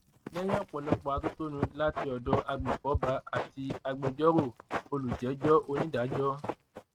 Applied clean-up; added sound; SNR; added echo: neural mask model RNNoise.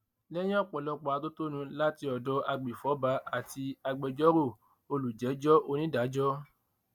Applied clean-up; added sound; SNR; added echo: none; none; none; none.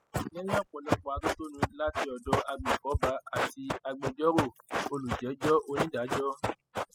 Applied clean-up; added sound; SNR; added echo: classical method spectral subtraction.